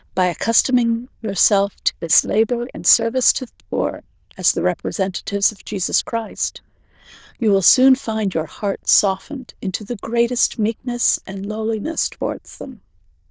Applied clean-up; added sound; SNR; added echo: neural diffusion model UNIVERSE++.